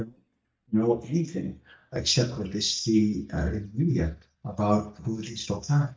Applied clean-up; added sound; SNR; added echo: neural mask model DeepFilterNet 3.